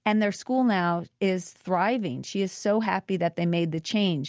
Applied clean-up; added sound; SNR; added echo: none; none; none; none.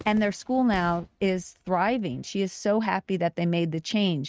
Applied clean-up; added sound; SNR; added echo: neural mask model RNNoise.